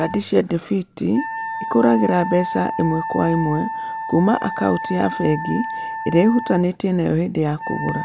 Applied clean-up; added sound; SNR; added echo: none; Wind instrument, woodwind instrument; 9 dB; none.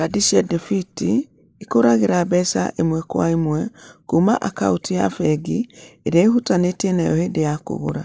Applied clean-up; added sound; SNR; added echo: neural mask model Resemble Enhance denoiser.